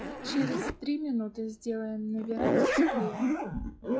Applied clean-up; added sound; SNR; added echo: classical method log-MMSE.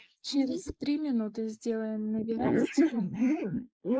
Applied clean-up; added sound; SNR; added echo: neural mask model Resemble Enhance denoiser.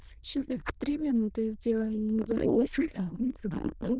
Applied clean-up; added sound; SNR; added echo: neural diffusion model UNIVERSE++.